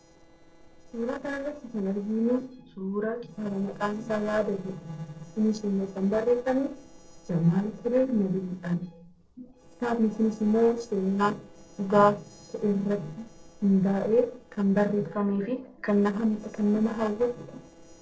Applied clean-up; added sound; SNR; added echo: neural separator model SepFormer DNS4.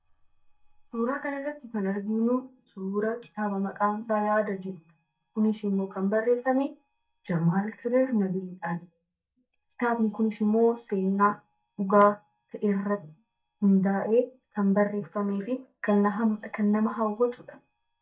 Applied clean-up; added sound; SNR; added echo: neural mask model DeepFilterNet 3.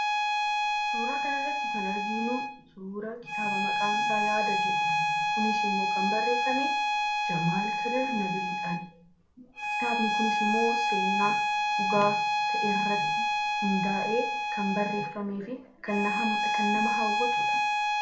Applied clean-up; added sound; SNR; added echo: none; Bowed string instrument; -5 dB; reverberation time 0.4 s.